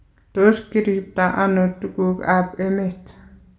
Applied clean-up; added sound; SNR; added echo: none; none; none; reverberation time 1.3 s.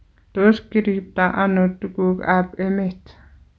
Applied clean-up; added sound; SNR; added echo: none; none; none; none.